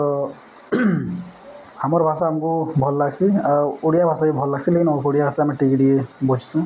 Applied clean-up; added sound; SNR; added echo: none; none; none; none.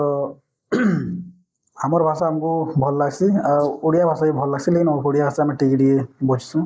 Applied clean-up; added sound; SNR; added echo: neural mask model Resemble Enhance denoiser.